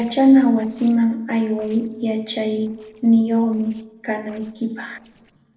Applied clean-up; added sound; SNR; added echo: neural separator model SepFormer DNS4.